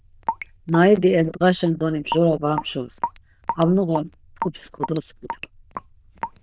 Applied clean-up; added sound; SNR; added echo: neural diffusion model UNIVERSE++.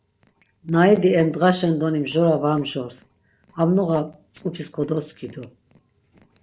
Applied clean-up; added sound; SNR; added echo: neural separator model SepFormer DNS4.